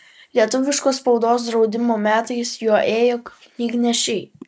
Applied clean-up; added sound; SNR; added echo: none; none; none; none.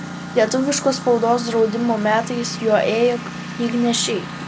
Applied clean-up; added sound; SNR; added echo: none; Engine; 11 dB; none.